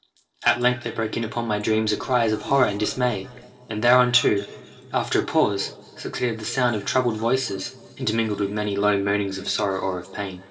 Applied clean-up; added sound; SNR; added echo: neural separator model SepFormer DNS4.